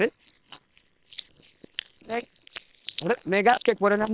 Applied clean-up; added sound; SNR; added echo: neural separator model SepFormer WHAM!.